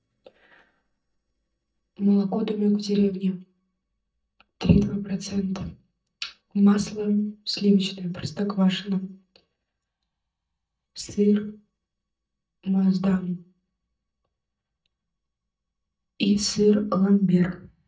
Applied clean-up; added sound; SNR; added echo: neural mask model DeepFilterNet 3.